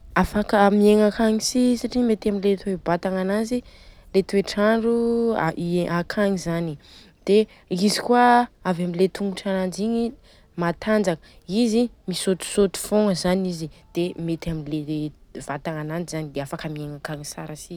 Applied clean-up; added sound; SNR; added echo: none; none; none; none.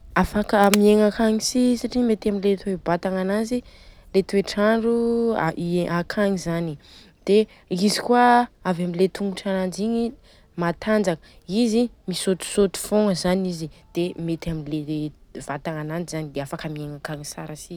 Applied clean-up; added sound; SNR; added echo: none; Wood; 12 dB; none.